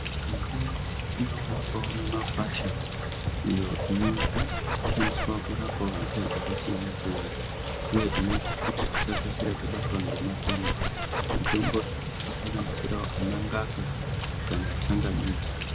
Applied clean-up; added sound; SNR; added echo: none; Rain + Scratching (performance technique); -3 dB; none.